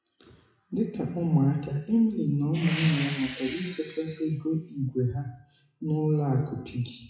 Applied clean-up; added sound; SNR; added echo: classical method WPE with log-MMSE.